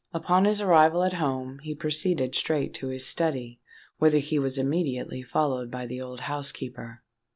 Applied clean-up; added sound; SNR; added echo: none; none; none; none.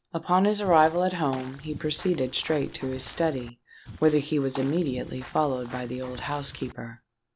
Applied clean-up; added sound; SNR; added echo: none; Walk, footsteps / Bird vocalization, bird call, bird song; 16 dB; none.